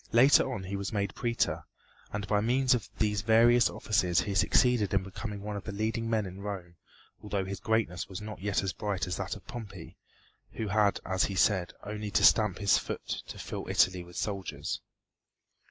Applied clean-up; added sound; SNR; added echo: neural mask model Resemble Enhance denoiser.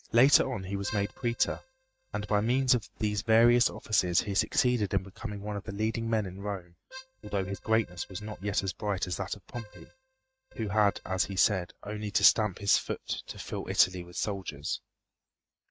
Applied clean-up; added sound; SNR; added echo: neural mask model RNNoise.